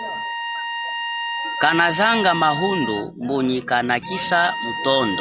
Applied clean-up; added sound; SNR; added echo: none; Bowed string instrument; 6 dB; none.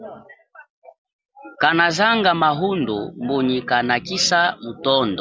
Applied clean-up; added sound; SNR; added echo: none; none; none; none.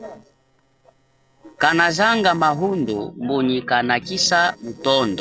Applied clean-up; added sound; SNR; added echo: neural separator model SepFormer DNS4.